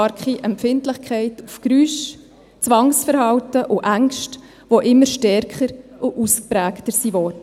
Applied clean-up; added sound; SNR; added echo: none; none; none; none.